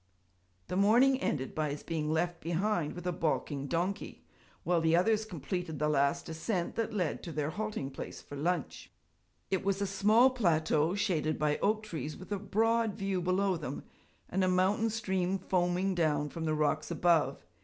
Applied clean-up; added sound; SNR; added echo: none; none; none; none.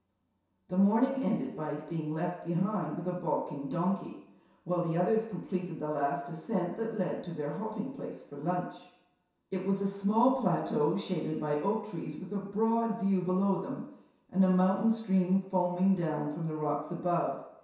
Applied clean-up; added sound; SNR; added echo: none; none; none; reverberation time 0.7 s.